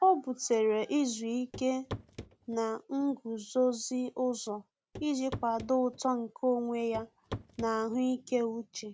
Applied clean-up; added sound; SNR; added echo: none; Walk, footsteps / Run / Wood; 13 dB; none.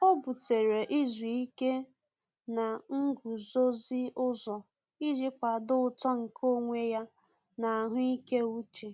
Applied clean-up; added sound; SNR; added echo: none; none; none; none.